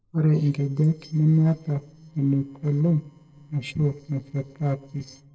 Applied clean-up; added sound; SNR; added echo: neural separator model SepFormer DNS4.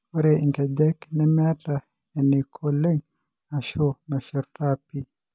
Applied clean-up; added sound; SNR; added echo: none; none; none; none.